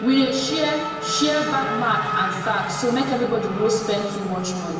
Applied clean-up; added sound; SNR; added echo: none; Race car, auto racing / Accelerating, revving, vroom; 6 dB; reverberation time 1.1 s.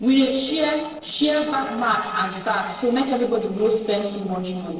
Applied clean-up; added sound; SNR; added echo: neural separator model SepFormer DNS4.